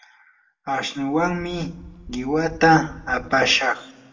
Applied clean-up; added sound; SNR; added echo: none; Wind; 20 dB; reverberation time 0.6 s.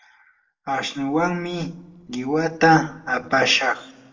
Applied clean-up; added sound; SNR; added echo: neural separator model SepFormer DNS4.